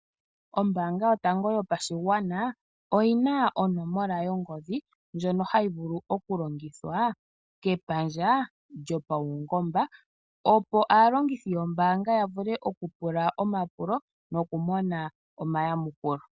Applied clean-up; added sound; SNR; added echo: none; none; none; none.